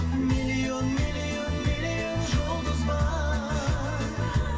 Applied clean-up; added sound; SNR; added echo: none; Trumpet; 18 dB; reverberation time 0.2 s.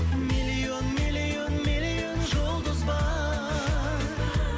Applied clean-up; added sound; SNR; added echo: none; none; none; none.